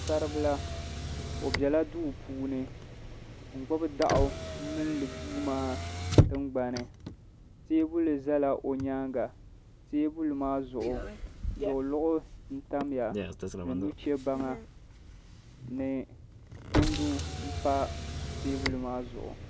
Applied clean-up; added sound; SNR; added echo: none; Motor vehicle (road); 3 dB; none.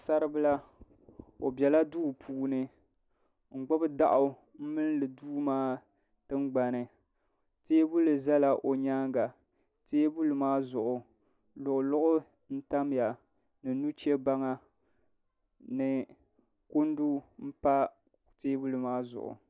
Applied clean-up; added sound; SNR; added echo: none; none; none; none.